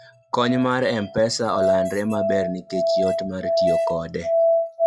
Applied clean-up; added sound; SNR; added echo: classical method log-MMSE.